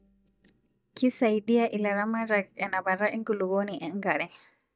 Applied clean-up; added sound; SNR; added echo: neural mask model DeepFilterNet 3.